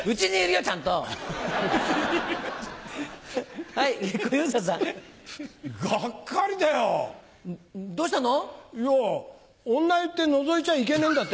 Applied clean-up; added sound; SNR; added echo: none; none; none; none.